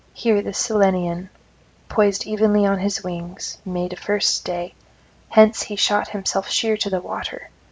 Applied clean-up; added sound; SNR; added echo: none; none; none; none.